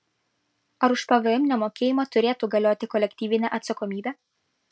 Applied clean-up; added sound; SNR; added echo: none; none; none; none.